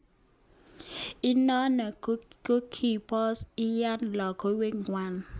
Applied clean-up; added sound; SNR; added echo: none; none; none; none.